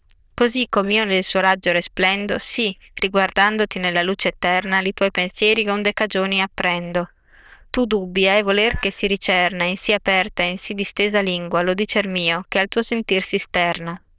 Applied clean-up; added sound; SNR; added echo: neural diffusion model UNIVERSE++.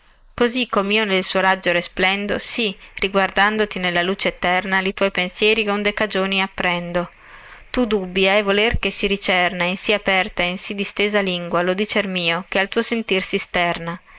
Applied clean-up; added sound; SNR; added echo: neural mask model Resemble Enhance denoiser.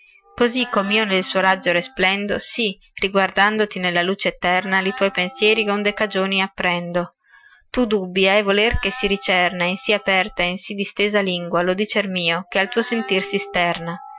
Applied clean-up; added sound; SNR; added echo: classical method Wiener filter.